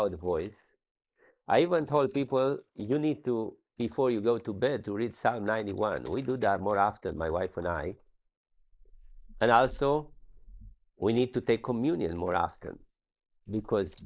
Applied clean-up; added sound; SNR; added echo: neural mask model Resemble Enhance denoiser.